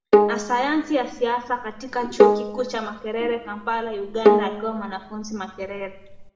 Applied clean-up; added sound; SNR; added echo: none; Bowed string instrument; -3 dB; reverberation time 0.8 s.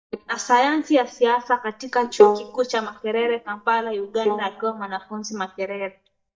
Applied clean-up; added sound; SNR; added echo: neural mask model DeepFilterNet 3.